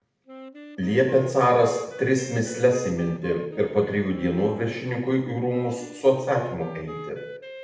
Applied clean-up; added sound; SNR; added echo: none; Wind instrument, woodwind instrument; 16 dB; reverberation time 0.8 s.